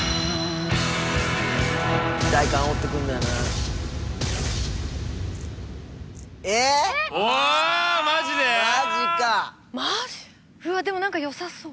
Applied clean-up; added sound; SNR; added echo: none; none; none; none.